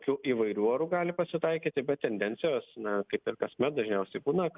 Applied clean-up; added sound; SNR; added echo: none; none; none; none.